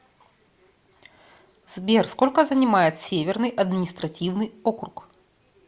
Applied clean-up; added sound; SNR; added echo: none; none; none; none.